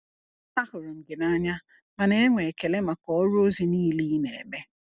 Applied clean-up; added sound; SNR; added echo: none; none; none; none.